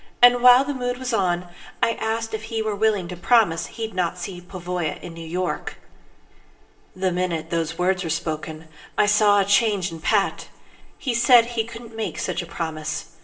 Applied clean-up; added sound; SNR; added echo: none; none; none; reverberation time 0.8 s.